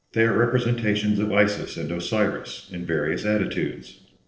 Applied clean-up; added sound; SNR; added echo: neural separator model SepFormer DNS4.